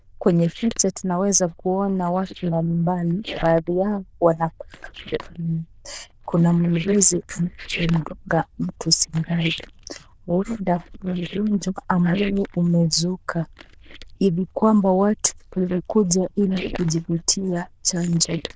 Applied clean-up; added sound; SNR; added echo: neural diffusion model UNIVERSE++.